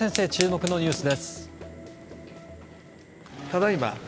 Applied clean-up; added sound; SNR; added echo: none; Fire; 11 dB; none.